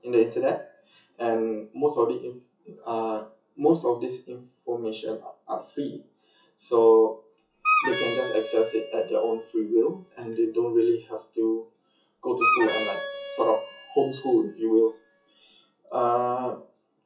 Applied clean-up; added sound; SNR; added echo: classical method WPE with log-MMSE.